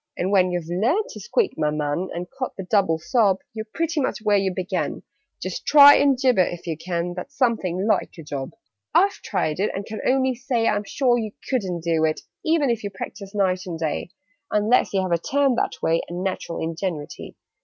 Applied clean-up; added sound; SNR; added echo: none; none; none; none.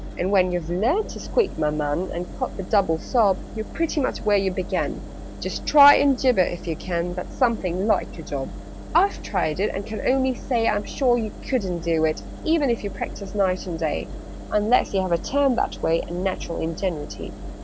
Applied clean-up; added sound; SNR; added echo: none; Engine; 11 dB; none.